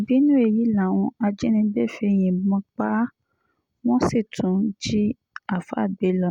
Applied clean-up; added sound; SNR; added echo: none; none; none; none.